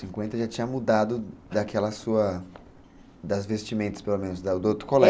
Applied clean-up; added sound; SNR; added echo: none; none; none; none.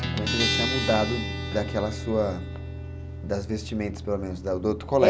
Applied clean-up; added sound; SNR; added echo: none; Guitar; 4 dB; none.